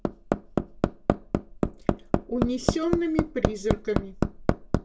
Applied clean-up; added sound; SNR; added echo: none; Hammer; -4 dB; reverberation time 0.2 s.